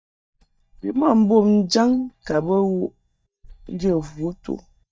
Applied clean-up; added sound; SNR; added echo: neural mask model DeepFilterNet 3.